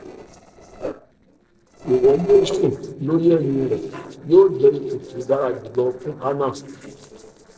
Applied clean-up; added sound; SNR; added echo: neural separator model SepFormer DNS4.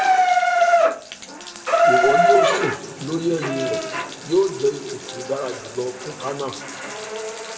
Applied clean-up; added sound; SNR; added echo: none; Bathtub (filling or washing) / Water tap, faucet; -5 dB; reverberation time 2.0 s.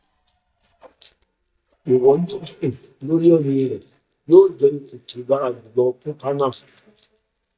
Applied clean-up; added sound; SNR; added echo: neural mask model DeepFilterNet 3.